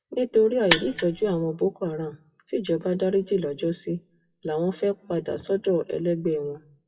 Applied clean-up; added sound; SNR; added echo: classical method WPE with log-MMSE.